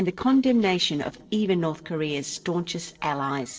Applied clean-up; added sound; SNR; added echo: neural separator model SepFormer DNS4.